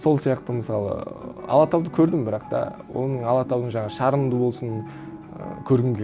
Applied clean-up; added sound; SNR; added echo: none; none; none; none.